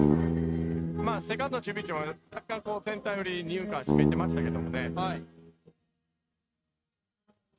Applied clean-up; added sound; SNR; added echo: neural mask model RNNoise.